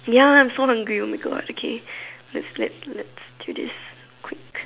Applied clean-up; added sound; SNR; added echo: none; none; none; none.